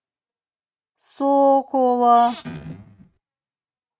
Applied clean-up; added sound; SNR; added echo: neural mask model RNNoise.